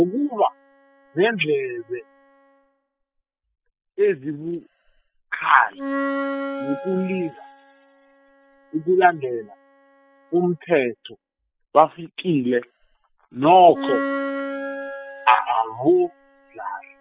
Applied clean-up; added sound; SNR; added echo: classical method spectral subtraction.